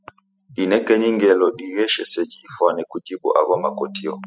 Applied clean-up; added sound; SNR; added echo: classical method spectral subtraction.